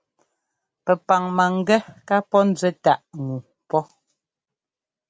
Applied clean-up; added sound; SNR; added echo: none; none; none; none.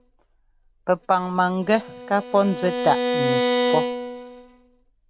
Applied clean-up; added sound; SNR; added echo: none; Bowed string instrument; 3 dB; none.